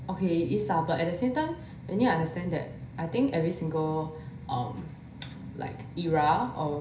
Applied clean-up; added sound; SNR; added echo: none; none; none; reverberation time 0.5 s.